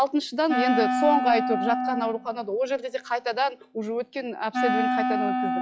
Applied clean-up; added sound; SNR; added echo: classical method log-MMSE.